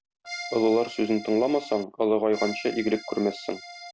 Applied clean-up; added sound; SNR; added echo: none; Accordion; 13 dB; none.